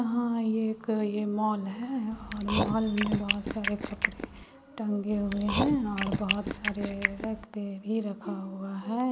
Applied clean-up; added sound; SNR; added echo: none; Chewing, mastication; 2 dB; none.